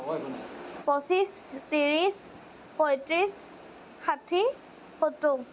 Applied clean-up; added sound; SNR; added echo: none; none; none; none.